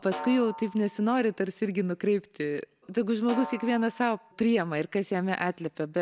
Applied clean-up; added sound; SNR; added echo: none; Snare drum; 16 dB; none.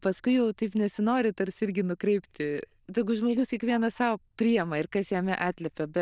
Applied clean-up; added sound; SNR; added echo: neural diffusion model UNIVERSE++.